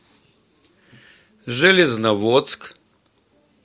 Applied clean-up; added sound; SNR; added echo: none; none; none; none.